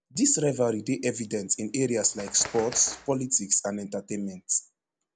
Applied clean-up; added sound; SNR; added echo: none; Bird; 16 dB; none.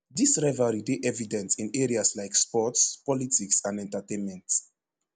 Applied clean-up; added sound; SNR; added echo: none; none; none; none.